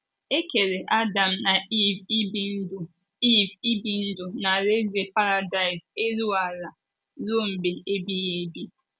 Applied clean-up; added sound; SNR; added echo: none; none; none; none.